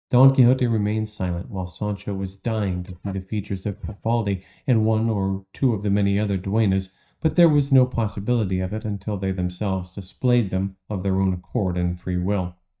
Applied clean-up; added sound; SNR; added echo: neural mask model DeepFilterNet 3.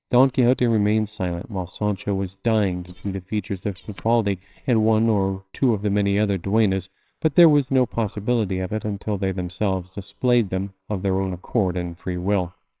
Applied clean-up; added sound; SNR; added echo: neural separator model SepFormer WHAMR!.